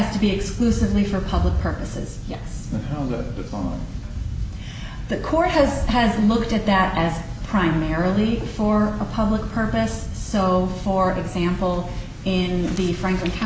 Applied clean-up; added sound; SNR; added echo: none; Thunder; 11 dB; none.